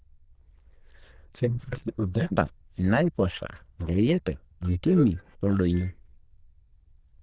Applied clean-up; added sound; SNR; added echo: neural diffusion model UNIVERSE++.